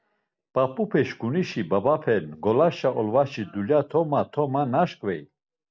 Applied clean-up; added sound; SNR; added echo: none; none; none; none.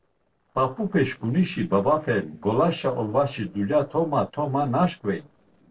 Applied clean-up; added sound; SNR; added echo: neural separator model SepFormer DNS4.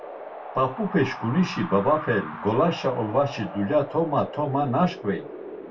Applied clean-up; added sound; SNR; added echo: none; Wind; 13 dB; reverberation time 0.1 s.